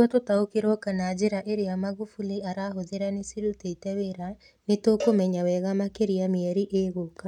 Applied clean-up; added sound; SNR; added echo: none; Cowbell; 14 dB; none.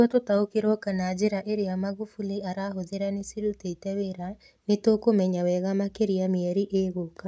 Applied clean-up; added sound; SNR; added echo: none; none; none; none.